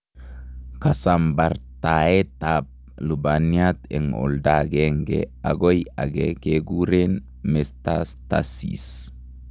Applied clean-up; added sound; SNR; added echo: none; none; none; none.